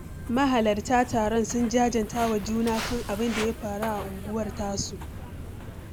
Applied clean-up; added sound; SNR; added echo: none; Walk, footsteps; 9 dB; none.